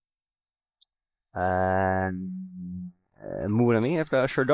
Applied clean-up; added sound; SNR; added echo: neural mask model Resemble Enhance denoiser.